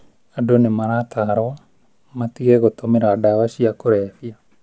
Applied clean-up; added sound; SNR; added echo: none; none; none; none.